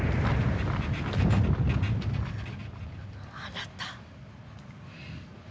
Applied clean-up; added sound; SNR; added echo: none; none; none; none.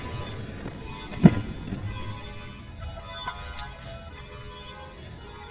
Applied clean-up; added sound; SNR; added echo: neural mask model DeepFilterNet 3.